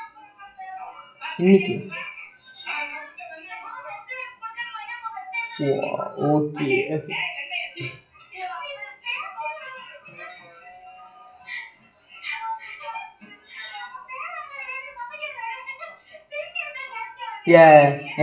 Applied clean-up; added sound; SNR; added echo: classical method WPE with log-MMSE.